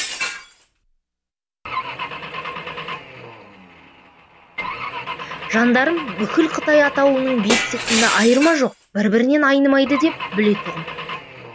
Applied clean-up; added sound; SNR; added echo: none; Glass / Engine / Car; 8 dB; none.